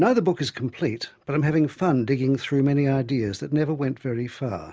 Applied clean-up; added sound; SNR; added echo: none; none; none; none.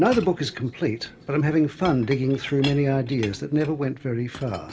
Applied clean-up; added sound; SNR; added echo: none; Chink, clink; 18 dB; reverberation time 2.1 s.